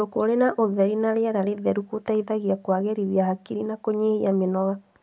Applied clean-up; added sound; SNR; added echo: none; none; none; none.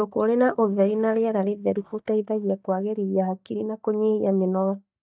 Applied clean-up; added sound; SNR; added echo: neural mask model DeepFilterNet 3.